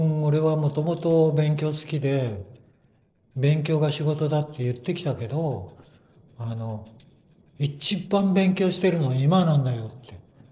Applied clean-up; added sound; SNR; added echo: neural separator model SepFormer DNS4.